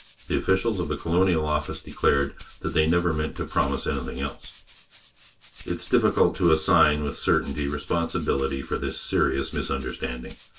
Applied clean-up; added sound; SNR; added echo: none; Rattle (instrument); 9 dB; reverberation time 0.2 s.